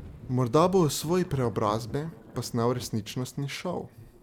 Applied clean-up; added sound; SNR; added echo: none; Thunder / Rain; 18 dB; none.